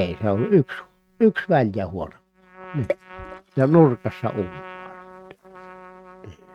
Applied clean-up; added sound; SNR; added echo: neural mask model RNNoise.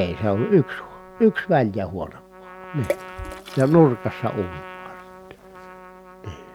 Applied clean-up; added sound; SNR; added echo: none; Trumpet + Water / Splash, splatter; 14 dB; none.